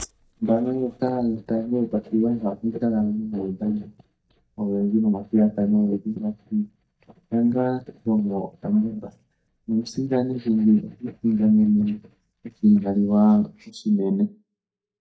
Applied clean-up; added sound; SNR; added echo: neural mask model DeepFilterNet 3.